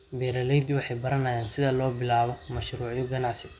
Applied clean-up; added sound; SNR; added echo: none; none; none; none.